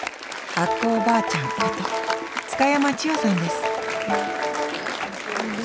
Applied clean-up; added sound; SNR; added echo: none; Applause; 6 dB; none.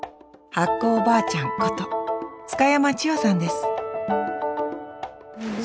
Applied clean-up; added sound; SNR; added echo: none; none; none; none.